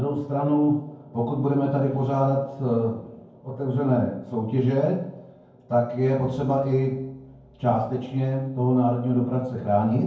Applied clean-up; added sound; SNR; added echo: none; none; none; reverberation time 0.9 s.